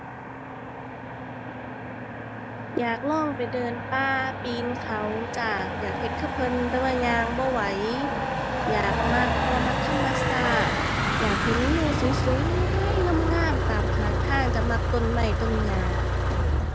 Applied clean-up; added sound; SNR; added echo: none; Motor vehicle (road); -3 dB; none.